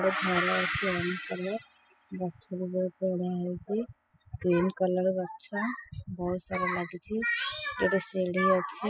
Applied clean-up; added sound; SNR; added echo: classical method spectral subtraction.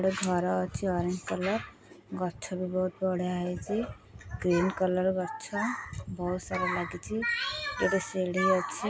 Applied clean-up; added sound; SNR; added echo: none; none; none; none.